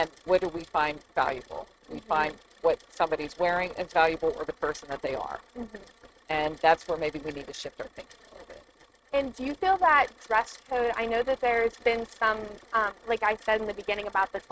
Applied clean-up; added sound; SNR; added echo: neural mask model RNNoise.